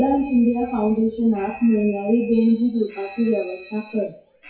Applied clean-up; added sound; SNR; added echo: classical method WPE with log-MMSE.